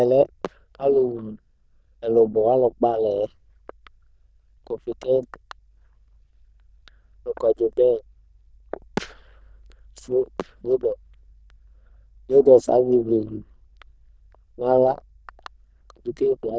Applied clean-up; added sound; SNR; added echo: neural diffusion model UNIVERSE++.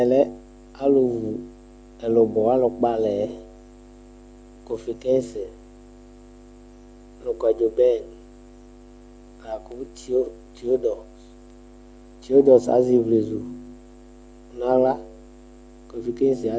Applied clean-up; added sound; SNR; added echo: none; none; none; none.